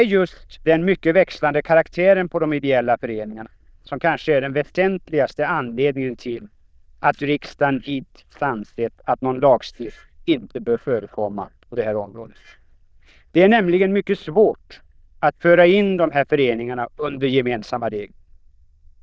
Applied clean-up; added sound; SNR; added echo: neural diffusion model UNIVERSE++.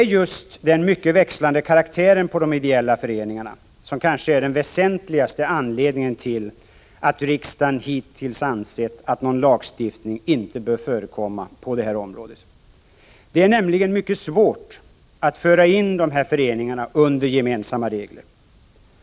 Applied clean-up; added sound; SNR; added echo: none; none; none; none.